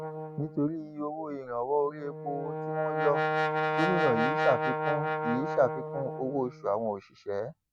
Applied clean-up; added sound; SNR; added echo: none; Brass instrument; 1 dB; none.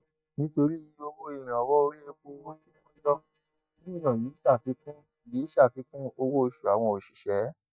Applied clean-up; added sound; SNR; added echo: neural mask model DeepFilterNet 3.